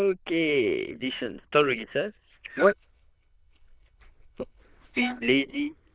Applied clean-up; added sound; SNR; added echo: neural diffusion model UNIVERSE++.